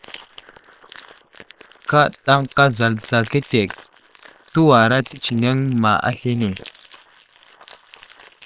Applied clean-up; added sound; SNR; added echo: neural separator model SepFormer WHAM!.